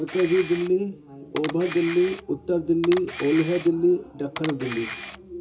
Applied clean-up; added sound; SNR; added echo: none; Camera; 11 dB; reverberation time 0.2 s.